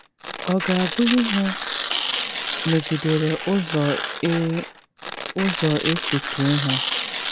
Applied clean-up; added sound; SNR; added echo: none; Tearing; 2 dB; none.